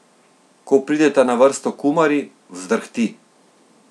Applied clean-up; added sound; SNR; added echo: none; none; none; none.